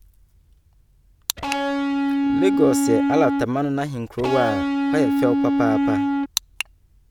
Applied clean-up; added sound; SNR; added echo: none; Electric guitar; -4 dB; none.